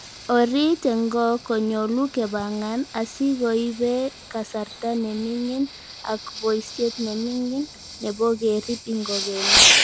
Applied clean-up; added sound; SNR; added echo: none; Fireworks; 1 dB; none.